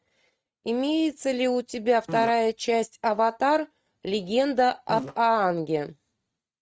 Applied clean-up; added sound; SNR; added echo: neural mask model RNNoise.